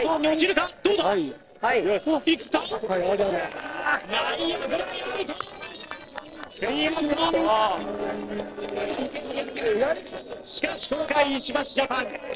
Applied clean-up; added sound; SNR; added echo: neural separator model SepFormer DNS4.